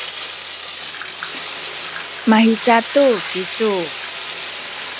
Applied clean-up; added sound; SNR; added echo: none; Bathtub (filling or washing); 9 dB; none.